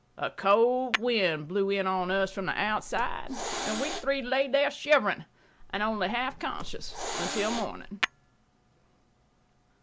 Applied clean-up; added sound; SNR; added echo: none; Tap / Hammer + Hiss; 8 dB; none.